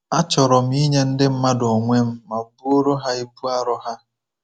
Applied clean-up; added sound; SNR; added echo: none; none; none; none.